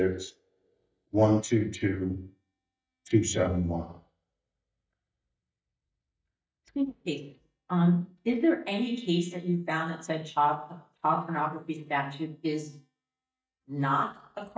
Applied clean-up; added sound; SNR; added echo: neural mask model DeepFilterNet 3.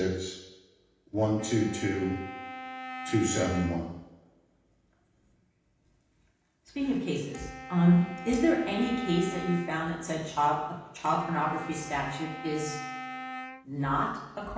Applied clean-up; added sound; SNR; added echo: none; Wind instrument, woodwind instrument; 12 dB; reverberation time 0.9 s.